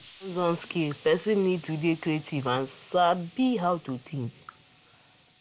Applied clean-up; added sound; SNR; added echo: none; Explosion; 18 dB; none.